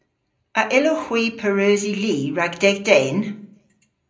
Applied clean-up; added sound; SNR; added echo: none; none; none; reverberation time 0.5 s.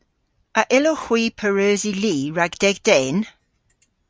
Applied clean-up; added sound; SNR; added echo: none; none; none; none.